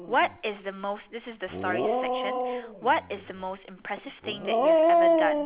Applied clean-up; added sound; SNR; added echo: none; Dog; -4 dB; none.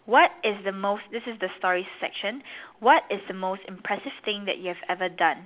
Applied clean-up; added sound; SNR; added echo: none; none; none; none.